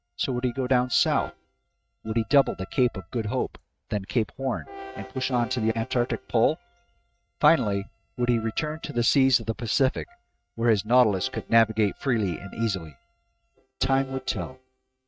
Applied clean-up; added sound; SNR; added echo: neural mask model RNNoise.